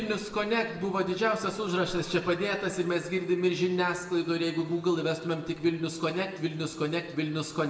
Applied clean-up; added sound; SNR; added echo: none; none; none; reverberation time 1.0 s.